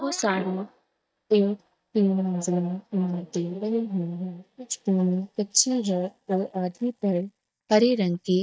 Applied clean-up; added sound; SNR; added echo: neural mask model DeepFilterNet 3.